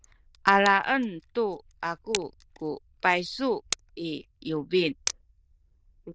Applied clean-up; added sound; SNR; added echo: neural diffusion model UNIVERSE++.